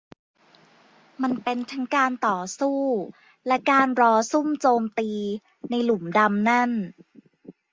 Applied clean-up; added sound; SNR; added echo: none; none; none; none.